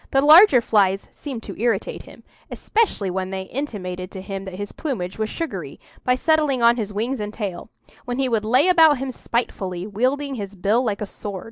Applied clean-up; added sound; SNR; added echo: none; none; none; none.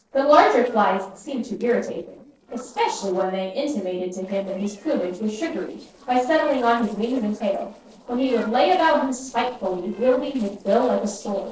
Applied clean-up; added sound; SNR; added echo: neural separator model SepFormer DNS4.